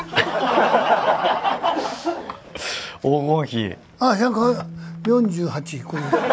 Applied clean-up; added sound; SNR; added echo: none; Bass guitar; 19 dB; none.